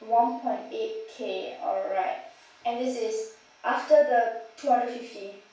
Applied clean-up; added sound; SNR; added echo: none; none; none; reverberation time 0.3 s.